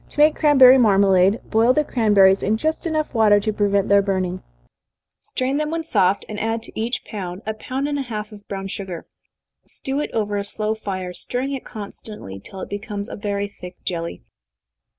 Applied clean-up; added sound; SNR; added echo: none; none; none; none.